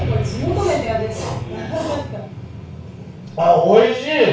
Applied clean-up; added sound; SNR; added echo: none; none; none; reverberation time 0.4 s.